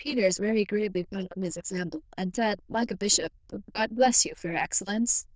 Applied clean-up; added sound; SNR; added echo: neural diffusion model UNIVERSE++.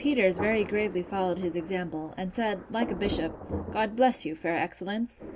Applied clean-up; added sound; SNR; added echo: none; Thunder; 11 dB; none.